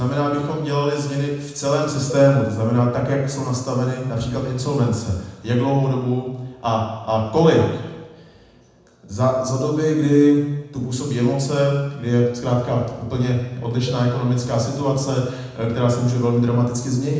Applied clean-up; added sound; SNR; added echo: none; Cowbell; 19 dB; reverberation time 1.0 s.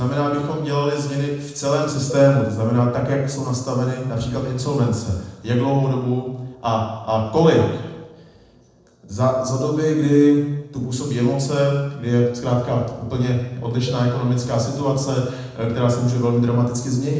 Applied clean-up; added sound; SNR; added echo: neural separator model SepFormer DNS4.